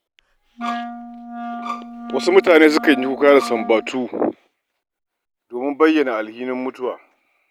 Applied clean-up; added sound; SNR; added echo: none; Wind instrument, woodwind instrument + Bowed string instrument; 11 dB; none.